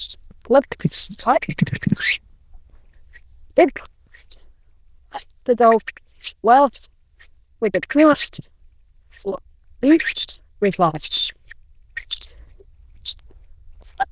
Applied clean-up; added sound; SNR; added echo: neural diffusion model UNIVERSE++.